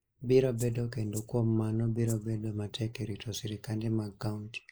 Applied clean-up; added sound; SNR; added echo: neural mask model Resemble Enhance denoiser.